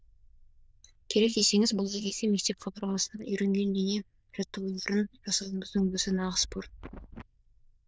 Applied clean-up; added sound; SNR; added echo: neural diffusion model UNIVERSE++.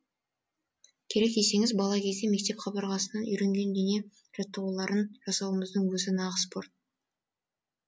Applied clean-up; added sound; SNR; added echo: none; none; none; none.